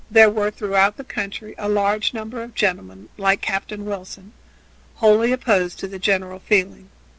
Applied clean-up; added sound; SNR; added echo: none; none; none; none.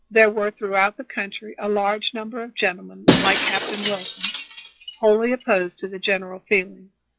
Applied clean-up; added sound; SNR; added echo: classical method log-MMSE.